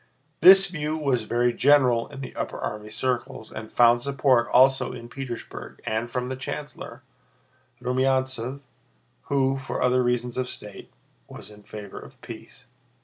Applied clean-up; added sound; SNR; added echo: none; none; none; none.